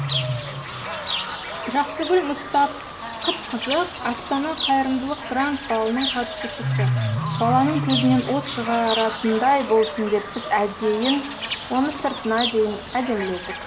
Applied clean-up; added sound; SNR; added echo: none; Bird / Fowl; 4 dB; reverberation time 2.0 s.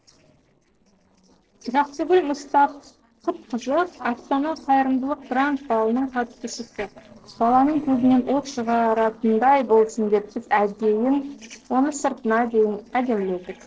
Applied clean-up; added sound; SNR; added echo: neural separator model SepFormer DNS4.